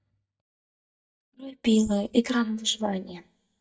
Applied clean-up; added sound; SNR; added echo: neural mask model DeepFilterNet 3.